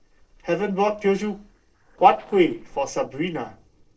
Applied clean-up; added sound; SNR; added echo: neural separator model SepFormer DNS4.